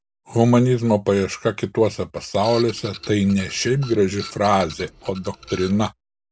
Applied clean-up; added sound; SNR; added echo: none; Printer; 18 dB; none.